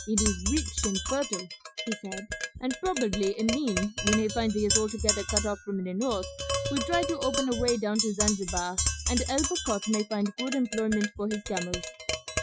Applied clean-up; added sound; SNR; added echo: classical method Wiener filter.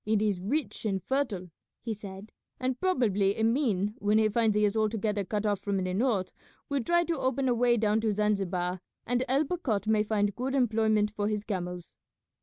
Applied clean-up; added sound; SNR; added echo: none; none; none; none.